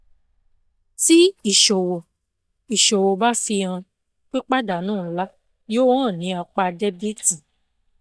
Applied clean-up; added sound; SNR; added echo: neural mask model DeepFilterNet 3.